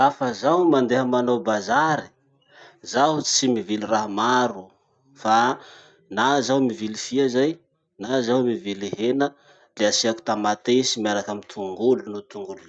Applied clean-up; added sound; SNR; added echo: none; none; none; none.